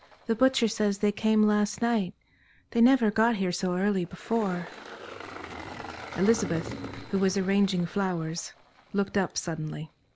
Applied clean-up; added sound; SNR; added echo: none; Engine; 16 dB; none.